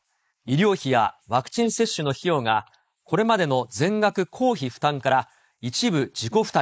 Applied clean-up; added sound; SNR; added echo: neural mask model Resemble Enhance denoiser.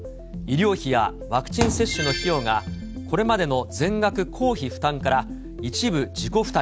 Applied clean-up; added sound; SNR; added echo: none; Thump, thud; 8 dB; none.